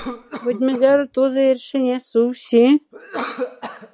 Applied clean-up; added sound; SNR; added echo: none; Cough; 14 dB; none.